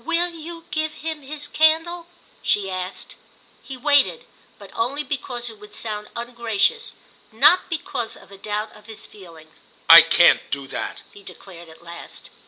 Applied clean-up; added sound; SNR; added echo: none; none; none; none.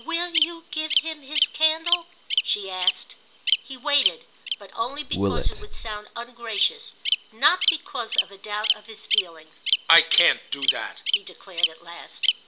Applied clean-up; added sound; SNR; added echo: none; Bird vocalization, bird call, bird song; -1 dB; none.